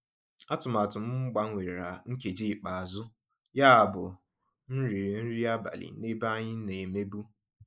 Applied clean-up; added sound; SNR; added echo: neural mask model Resemble Enhance denoiser.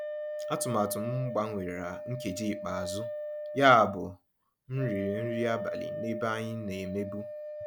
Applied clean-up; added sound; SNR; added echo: none; Wind instrument, woodwind instrument; 7 dB; none.